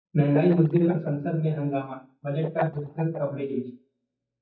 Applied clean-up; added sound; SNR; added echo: neural mask model DeepFilterNet 3.